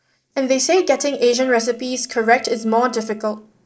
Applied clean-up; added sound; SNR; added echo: neural separator model SepFormer DNS4.